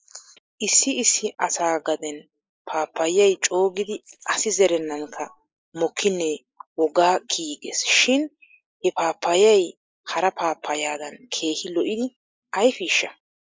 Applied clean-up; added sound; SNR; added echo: neural mask model Resemble Enhance denoiser.